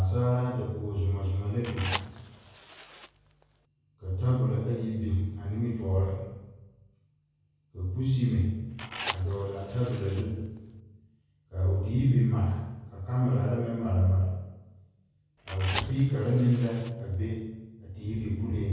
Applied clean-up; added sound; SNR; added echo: none; Fire; 12 dB; reverberation time 1.3 s.